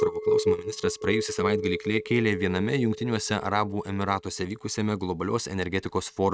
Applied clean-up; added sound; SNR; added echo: neural mask model RNNoise.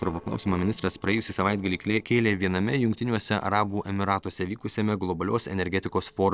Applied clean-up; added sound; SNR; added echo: neural separator model SepFormer DNS4.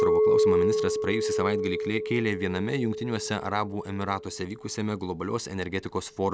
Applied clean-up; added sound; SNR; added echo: none; Chink, clink; -1 dB; none.